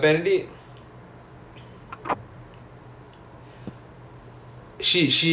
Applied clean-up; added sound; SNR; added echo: none; Telephone; 11 dB; none.